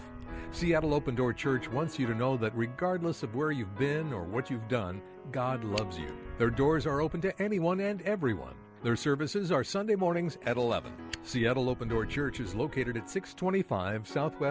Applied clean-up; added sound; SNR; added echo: none; Fire; 17 dB; none.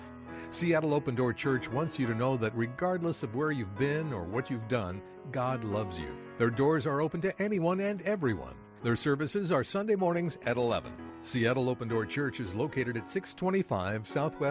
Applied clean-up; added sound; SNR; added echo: none; none; none; none.